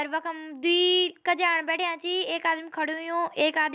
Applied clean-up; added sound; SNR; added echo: none; none; none; none.